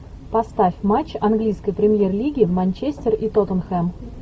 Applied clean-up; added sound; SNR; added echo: none; none; none; none.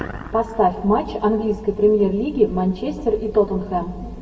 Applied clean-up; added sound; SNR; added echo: none; none; none; reverberation time 1.3 s.